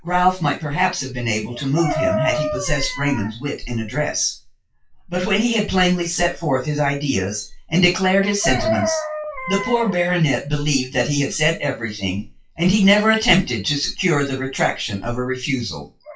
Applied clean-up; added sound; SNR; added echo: classical method WPE with log-MMSE.